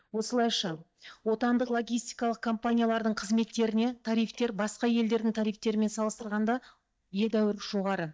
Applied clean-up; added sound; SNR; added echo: neural mask model DeepFilterNet 3.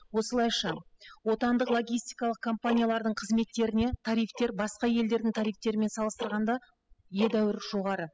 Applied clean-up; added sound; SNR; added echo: classical method spectral subtraction.